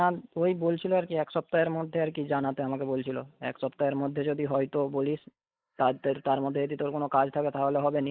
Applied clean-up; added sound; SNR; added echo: neural mask model Resemble Enhance denoiser.